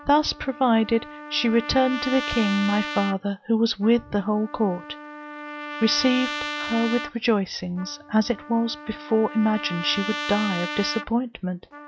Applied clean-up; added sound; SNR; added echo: none; Trumpet; 10 dB; none.